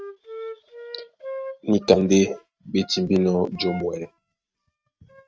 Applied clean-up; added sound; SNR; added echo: neural mask model RNNoise.